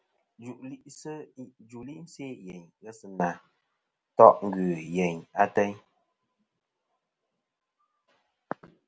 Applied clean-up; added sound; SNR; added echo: none; none; none; none.